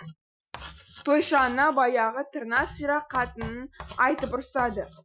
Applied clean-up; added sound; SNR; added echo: classical method Wiener filter.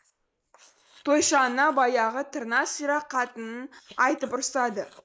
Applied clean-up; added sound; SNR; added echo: neural mask model Resemble Enhance denoiser.